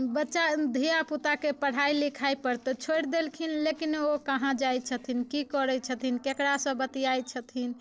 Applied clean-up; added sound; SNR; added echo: neural separator model SepFormer DNS4.